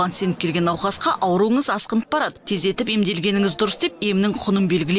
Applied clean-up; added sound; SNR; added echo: none; none; none; none.